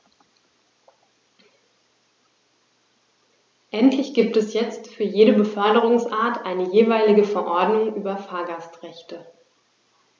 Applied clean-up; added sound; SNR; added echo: none; none; none; none.